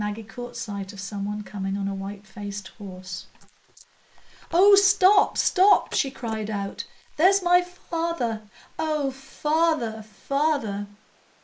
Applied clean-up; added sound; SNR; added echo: neural mask model Resemble Enhance denoiser.